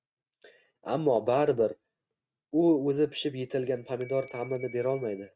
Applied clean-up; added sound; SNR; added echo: neural mask model RNNoise.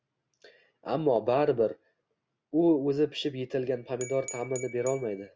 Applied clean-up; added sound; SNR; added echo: none; Glass / Bell; 14 dB; none.